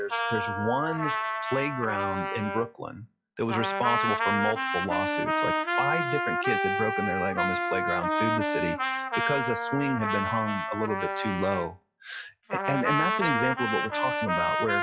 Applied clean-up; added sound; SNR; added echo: classical method log-MMSE.